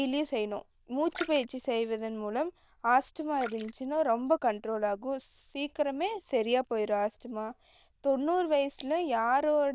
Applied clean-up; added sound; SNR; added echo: neural diffusion model UNIVERSE++.